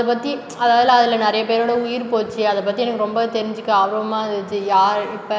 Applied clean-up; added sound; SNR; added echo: none; none; none; none.